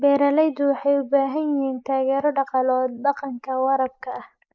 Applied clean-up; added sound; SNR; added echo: neural mask model Resemble Enhance denoiser.